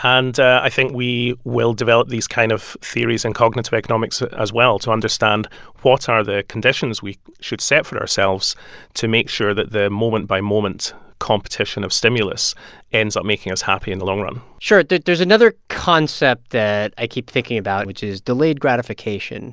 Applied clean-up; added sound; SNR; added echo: none; none; none; none.